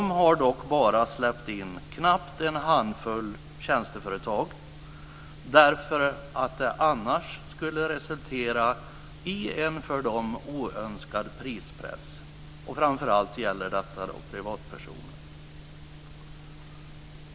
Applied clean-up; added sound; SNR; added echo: none; none; none; none.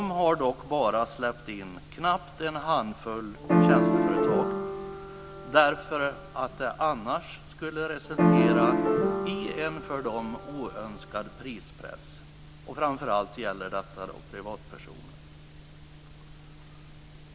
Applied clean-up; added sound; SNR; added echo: none; Piano; -5 dB; none.